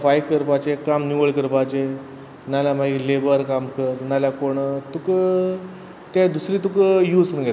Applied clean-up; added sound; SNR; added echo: none; none; none; none.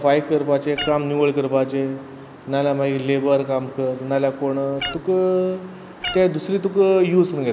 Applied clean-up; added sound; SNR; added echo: none; Meow; 13 dB; none.